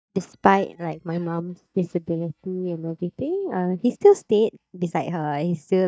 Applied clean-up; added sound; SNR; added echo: neural mask model DeepFilterNet 3.